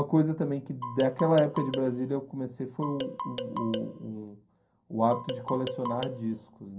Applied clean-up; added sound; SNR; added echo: none; Marimba, xylophone; 8 dB; reverberation time 0.3 s.